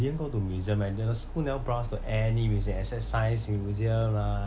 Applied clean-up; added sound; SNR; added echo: none; Accelerating, revving, vroom; 7 dB; none.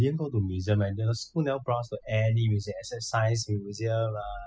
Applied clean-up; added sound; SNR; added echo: classical method spectral subtraction.